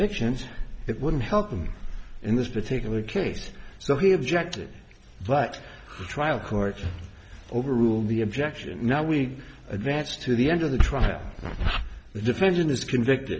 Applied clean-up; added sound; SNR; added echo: none; none; none; none.